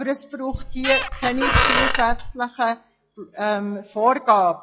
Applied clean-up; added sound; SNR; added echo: classical method log-MMSE.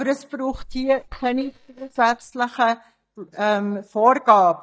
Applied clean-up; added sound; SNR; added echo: neural mask model DeepFilterNet 3.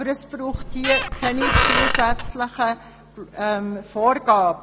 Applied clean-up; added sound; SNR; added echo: none; Squeak; -2 dB; none.